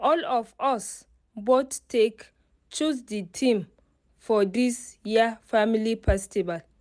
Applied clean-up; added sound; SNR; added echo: none; none; none; none.